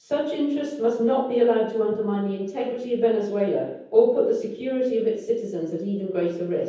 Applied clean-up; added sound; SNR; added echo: none; none; none; reverberation time 0.9 s.